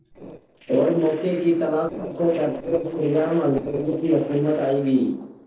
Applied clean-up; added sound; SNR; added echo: neural separator model SepFormer DNS4.